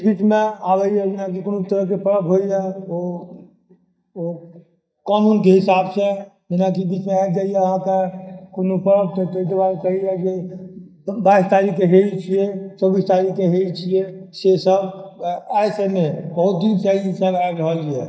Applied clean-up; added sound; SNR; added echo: neural mask model DeepFilterNet 3.